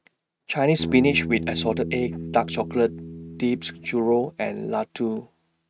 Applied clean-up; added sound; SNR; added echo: neural mask model RNNoise.